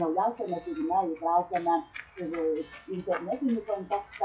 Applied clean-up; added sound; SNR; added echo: classical method log-MMSE.